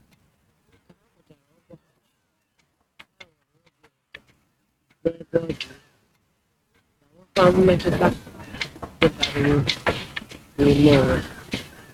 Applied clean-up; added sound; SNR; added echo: neural mask model RNNoise.